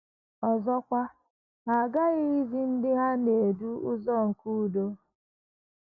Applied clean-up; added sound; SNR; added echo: none; none; none; none.